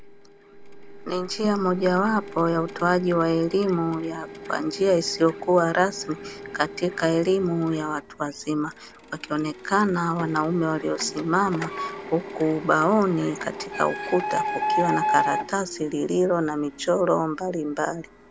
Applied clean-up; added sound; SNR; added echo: none; Printer; 9 dB; none.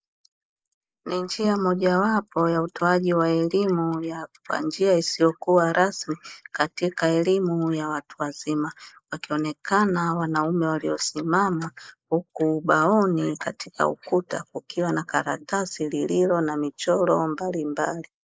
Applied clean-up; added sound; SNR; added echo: neural mask model Resemble Enhance denoiser.